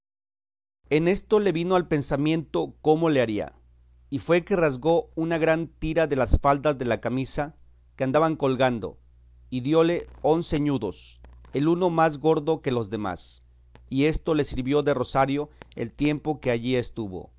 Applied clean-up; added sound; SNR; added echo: none; none; none; none.